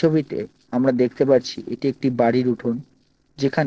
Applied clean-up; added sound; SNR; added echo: neural separator model SepFormer DNS4.